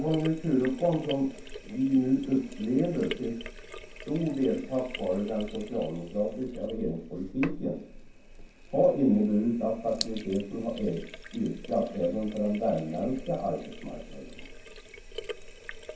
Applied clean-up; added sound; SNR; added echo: none; Sink (filling or washing); 13 dB; reverberation time 0.6 s.